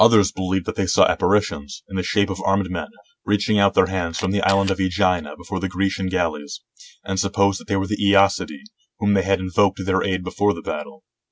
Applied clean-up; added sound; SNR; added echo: none; Camera; 15 dB; none.